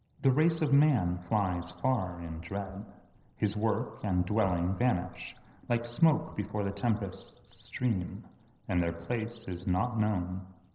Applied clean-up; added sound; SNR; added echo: neural separator model SepFormer DNS4.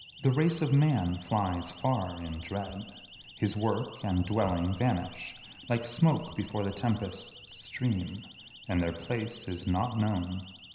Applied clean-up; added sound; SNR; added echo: none; Siren; 20 dB; reverberation time 0.9 s.